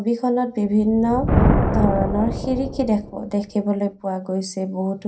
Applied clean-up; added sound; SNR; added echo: none; Thunder; 2 dB; reverberation time 0.3 s.